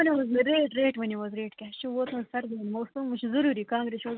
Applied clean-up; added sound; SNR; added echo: none; none; none; none.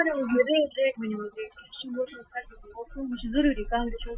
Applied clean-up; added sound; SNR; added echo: classical method Wiener filter.